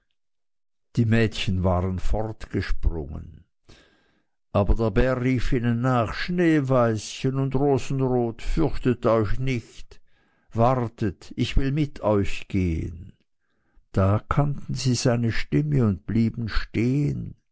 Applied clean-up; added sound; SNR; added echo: none; none; none; none.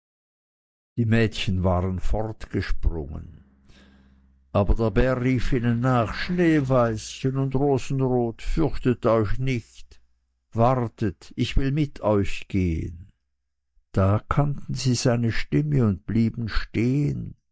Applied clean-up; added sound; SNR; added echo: neural mask model DeepFilterNet 3.